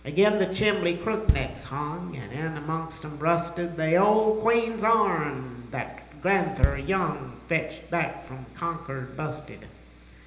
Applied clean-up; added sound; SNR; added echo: none; Bass drum; 0 dB; reverberation time 1.0 s.